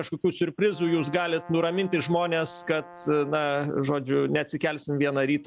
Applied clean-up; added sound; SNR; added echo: none; Brass instrument; 19 dB; none.